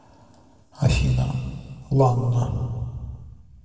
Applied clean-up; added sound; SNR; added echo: none; none; none; reverberation time 1.9 s.